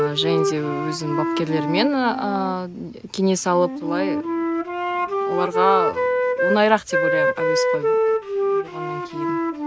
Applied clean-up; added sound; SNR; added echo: none; Wind instrument, woodwind instrument; -1 dB; none.